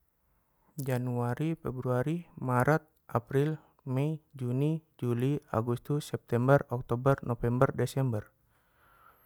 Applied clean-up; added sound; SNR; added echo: none; none; none; none.